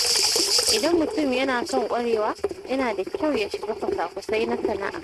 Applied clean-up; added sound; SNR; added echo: neural mask model RNNoise.